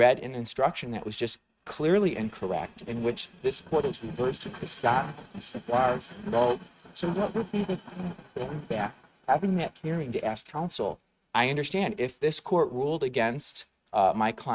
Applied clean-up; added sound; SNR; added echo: neural mask model RNNoise.